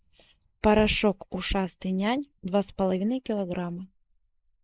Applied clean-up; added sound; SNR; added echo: neural mask model Resemble Enhance denoiser.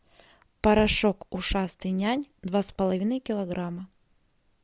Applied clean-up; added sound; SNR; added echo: none; none; none; none.